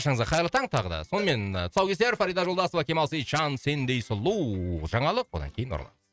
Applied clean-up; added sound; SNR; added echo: neural mask model RNNoise.